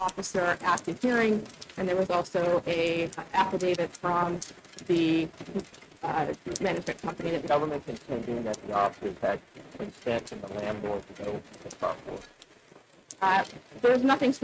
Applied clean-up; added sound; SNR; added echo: neural mask model RNNoise.